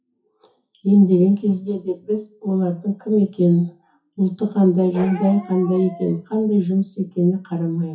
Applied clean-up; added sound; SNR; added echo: classical method WPE with log-MMSE.